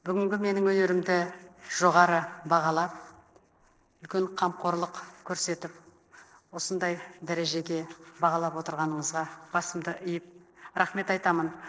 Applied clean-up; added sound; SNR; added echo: neural separator model SepFormer DNS4.